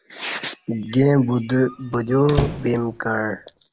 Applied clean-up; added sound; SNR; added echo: none; Squeak; 10 dB; none.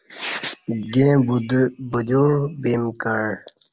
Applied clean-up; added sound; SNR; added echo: none; none; none; none.